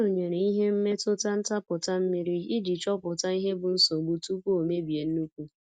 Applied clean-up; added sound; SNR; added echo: none; none; none; none.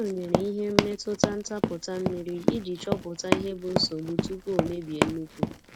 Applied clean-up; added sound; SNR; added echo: none; Run; -2 dB; none.